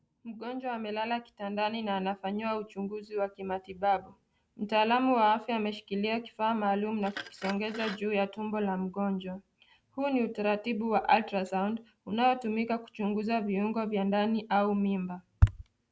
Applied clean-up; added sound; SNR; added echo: none; Glass; 15 dB; none.